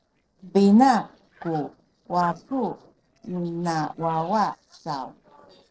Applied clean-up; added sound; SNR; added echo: neural separator model SepFormer DNS4.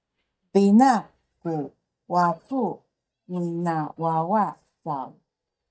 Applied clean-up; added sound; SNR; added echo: neural mask model DeepFilterNet 3.